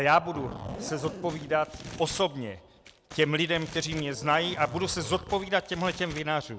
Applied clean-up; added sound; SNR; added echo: none; Zipper (clothing) + Crumpling, crinkling; 13 dB; none.